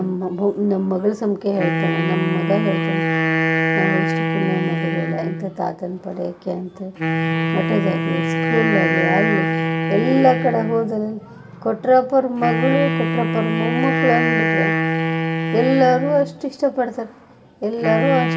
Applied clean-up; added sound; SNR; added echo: none; Wind instrument, woodwind instrument; 0 dB; reverberation time 0.8 s.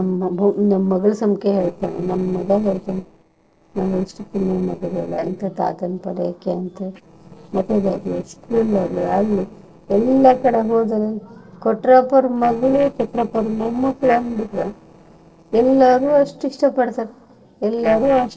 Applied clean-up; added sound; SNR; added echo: neural separator model SepFormer DNS4.